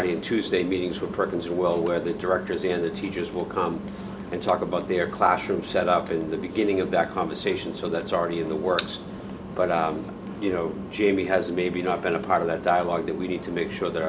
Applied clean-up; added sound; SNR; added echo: none; none; none; none.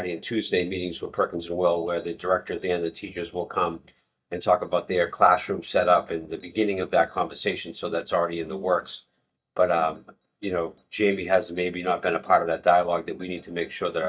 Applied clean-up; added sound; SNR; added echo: neural mask model DeepFilterNet 3.